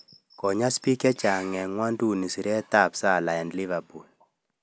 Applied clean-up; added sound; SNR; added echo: none; none; none; none.